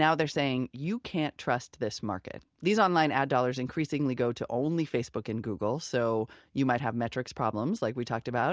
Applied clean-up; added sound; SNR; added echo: none; none; none; none.